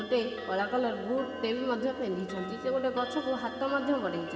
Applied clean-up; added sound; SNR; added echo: none; Clock; 12 dB; reverberation time 2.8 s.